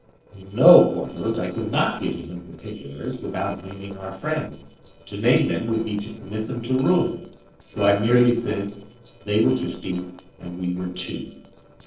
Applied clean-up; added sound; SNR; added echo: neural separator model SepFormer DNS4.